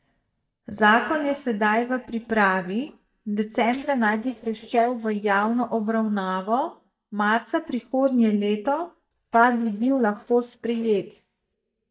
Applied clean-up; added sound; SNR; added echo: neural mask model DeepFilterNet 3.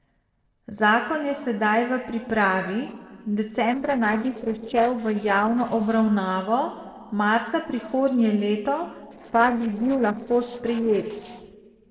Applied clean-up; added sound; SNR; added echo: neural separator model SepFormer DNS4.